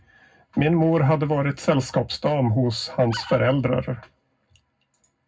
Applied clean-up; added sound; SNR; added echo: none; Animal; 15 dB; reverberation time 0.3 s.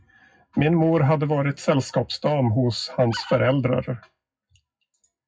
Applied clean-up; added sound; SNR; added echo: classical method WPE with log-MMSE.